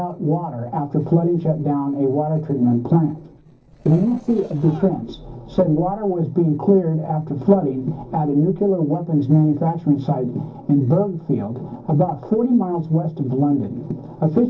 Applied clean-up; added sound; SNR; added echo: neural separator model SepFormer DNS4.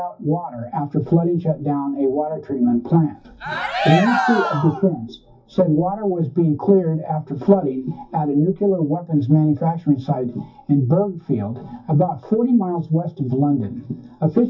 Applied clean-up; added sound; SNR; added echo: classical method WPE with log-MMSE.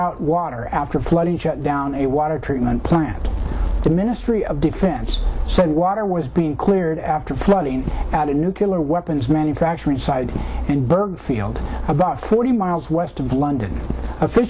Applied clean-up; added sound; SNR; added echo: none; none; none; none.